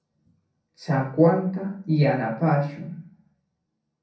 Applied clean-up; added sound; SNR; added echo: none; none; none; reverberation time 0.6 s.